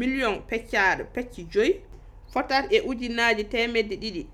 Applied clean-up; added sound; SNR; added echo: none; none; none; none.